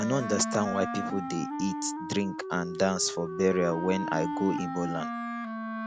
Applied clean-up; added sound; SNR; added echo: none; Wind instrument, woodwind instrument; 4 dB; none.